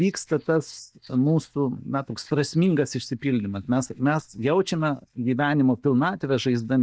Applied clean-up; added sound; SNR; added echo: neural mask model DeepFilterNet 3.